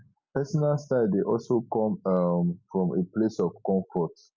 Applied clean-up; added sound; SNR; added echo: none; none; none; none.